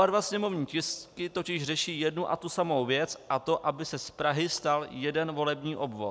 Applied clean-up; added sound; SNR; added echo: none; none; none; none.